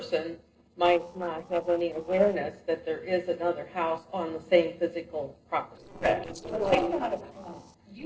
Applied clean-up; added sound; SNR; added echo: neural separator model SepFormer DNS4.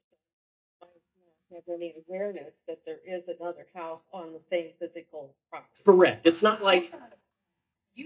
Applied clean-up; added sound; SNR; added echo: neural mask model DeepFilterNet 3.